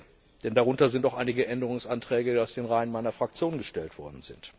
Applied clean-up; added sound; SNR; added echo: none; none; none; none.